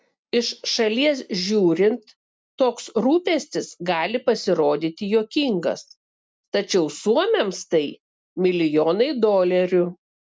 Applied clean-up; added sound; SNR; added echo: none; none; none; none.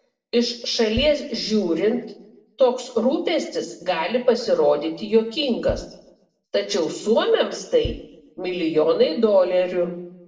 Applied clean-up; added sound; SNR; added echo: neural separator model SepFormer DNS4.